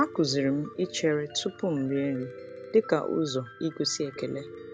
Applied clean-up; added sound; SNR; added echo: none; Piano; 15 dB; none.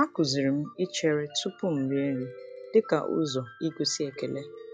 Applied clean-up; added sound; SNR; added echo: classical method log-MMSE.